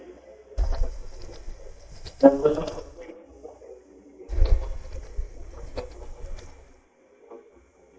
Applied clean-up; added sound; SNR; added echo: neural mask model DeepFilterNet 3.